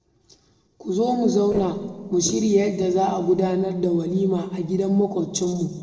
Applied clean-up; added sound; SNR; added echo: neural separator model SepFormer DNS4.